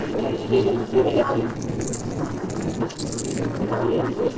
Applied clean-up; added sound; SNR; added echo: neural separator model SepFormer DNS4.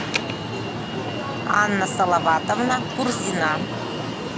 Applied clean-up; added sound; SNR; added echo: none; Alarm; 3 dB; none.